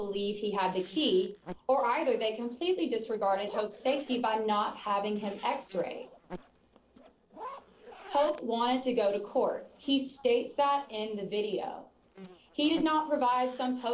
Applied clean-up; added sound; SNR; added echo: neural separator model SepFormer DNS4.